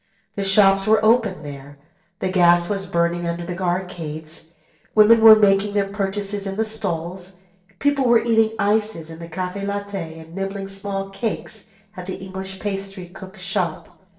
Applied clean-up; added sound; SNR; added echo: neural separator model SepFormer DNS4.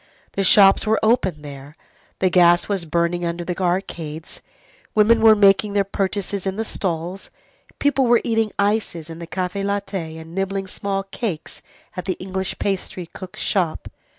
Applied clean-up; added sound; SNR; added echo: none; none; none; none.